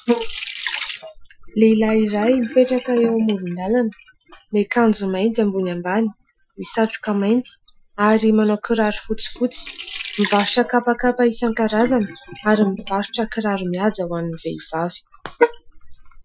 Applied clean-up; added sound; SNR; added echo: classical method Wiener filter.